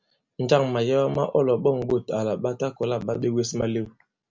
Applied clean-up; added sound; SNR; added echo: none; none; none; none.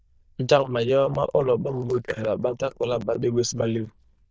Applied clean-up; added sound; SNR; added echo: neural diffusion model UNIVERSE++.